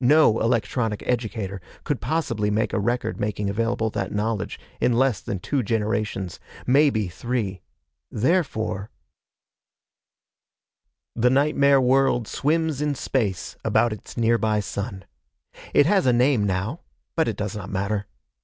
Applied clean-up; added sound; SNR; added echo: none; none; none; none.